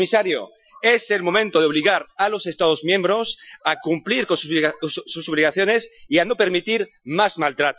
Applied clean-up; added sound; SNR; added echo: classical method Wiener filter.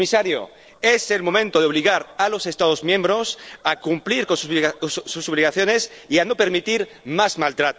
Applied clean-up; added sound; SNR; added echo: neural separator model SepFormer DNS4.